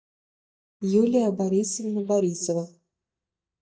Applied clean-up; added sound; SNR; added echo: neural mask model DeepFilterNet 3.